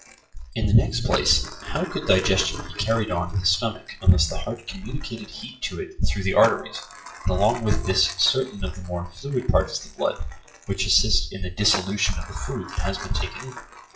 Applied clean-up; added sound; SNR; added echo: classical method WPE with log-MMSE.